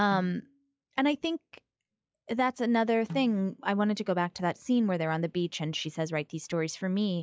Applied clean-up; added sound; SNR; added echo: classical method log-MMSE.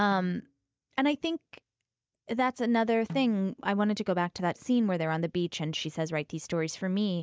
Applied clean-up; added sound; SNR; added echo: neural mask model DeepFilterNet 3.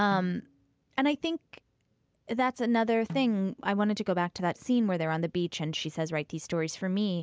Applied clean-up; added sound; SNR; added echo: none; Snare drum; 17 dB; none.